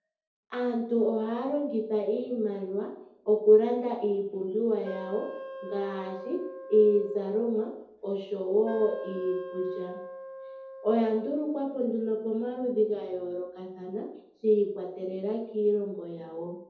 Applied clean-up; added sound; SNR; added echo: none; Wind instrument, woodwind instrument; 14 dB; reverberation time 2.0 s.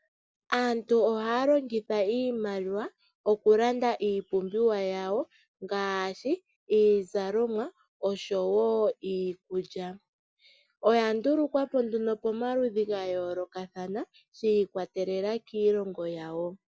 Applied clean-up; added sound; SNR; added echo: none; none; none; none.